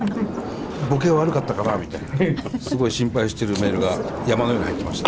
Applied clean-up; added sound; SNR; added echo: none; Sliding door; 7 dB; none.